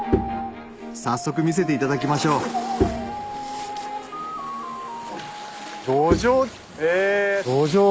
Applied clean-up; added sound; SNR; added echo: none; Bowed string instrument; 7 dB; none.